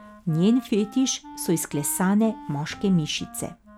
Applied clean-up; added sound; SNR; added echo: none; Wind instrument, woodwind instrument; 19 dB; none.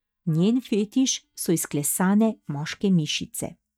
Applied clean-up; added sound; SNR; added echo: neural mask model DeepFilterNet 3.